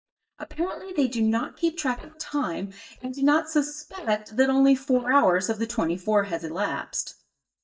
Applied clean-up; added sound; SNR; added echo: neural mask model DeepFilterNet 3.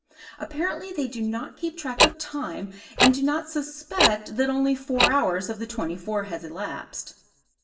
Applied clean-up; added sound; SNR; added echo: none; Tick-tock; -1 dB; reverberation time 0.6 s.